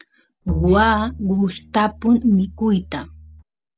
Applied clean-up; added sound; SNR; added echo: none; Bowed string instrument; 11 dB; none.